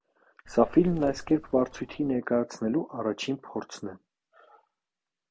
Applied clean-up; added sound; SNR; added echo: none; Bird; 15 dB; none.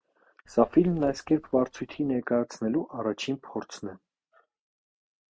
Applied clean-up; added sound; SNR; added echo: neural mask model RNNoise.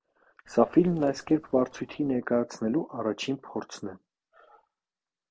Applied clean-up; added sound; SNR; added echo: neural separator model SepFormer DNS4.